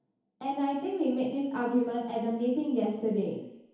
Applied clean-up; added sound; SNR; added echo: none; none; none; reverberation time 2.2 s.